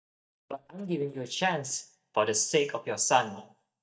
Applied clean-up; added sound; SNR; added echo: neural mask model DeepFilterNet 3.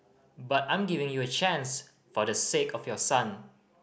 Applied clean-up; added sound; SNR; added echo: none; none; none; none.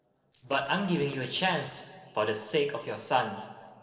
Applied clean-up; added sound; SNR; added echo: neural separator model SepFormer DNS4.